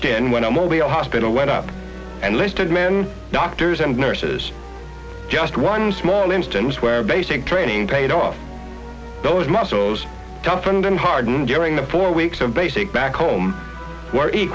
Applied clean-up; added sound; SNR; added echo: none; none; none; none.